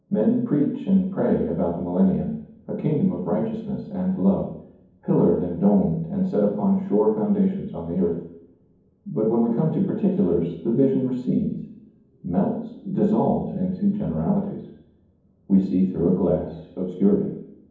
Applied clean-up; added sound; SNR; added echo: none; none; none; reverberation time 1.2 s.